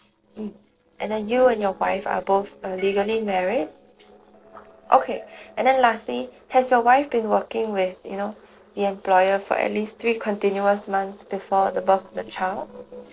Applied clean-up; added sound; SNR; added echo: neural separator model SepFormer DNS4.